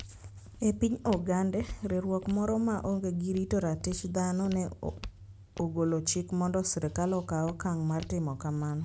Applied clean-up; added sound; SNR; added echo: none; Walk, footsteps; 19 dB; none.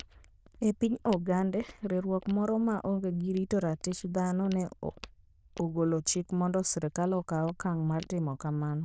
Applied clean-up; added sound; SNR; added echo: neural diffusion model UNIVERSE++.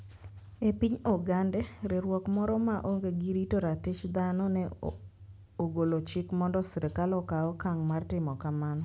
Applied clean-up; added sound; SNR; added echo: none; none; none; none.